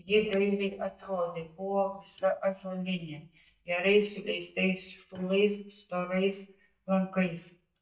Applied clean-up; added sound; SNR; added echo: neural mask model DeepFilterNet 3.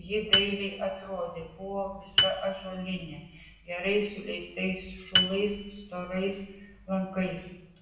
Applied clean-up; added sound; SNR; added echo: none; Piano; -1 dB; reverberation time 0.8 s.